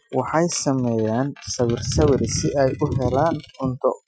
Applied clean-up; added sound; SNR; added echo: classical method Wiener filter.